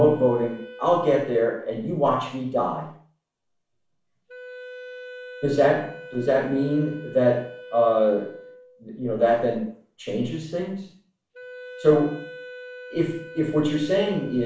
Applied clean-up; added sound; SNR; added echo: none; Wind instrument, woodwind instrument; 18 dB; reverberation time 0.4 s.